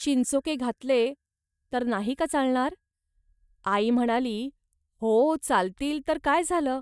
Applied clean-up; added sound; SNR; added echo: neural mask model DeepFilterNet 3.